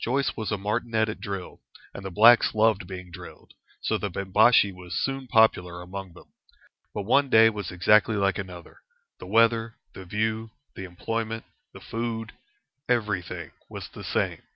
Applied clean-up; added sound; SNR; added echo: none; none; none; none.